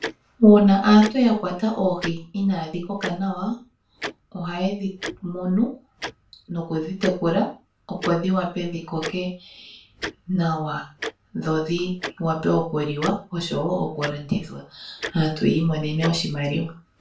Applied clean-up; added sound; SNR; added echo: none; Tick-tock; 15 dB; reverberation time 0.3 s.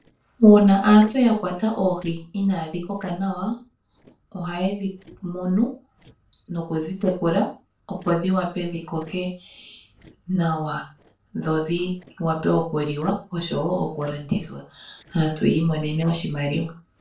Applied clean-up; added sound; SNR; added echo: neural separator model SepFormer DNS4.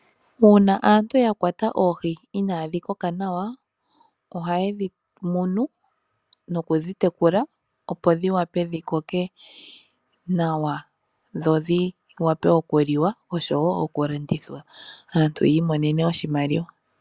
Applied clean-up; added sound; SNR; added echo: none; none; none; none.